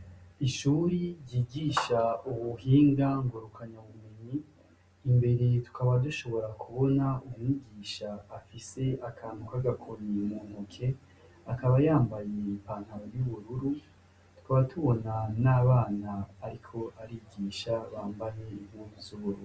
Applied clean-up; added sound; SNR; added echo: none; none; none; none.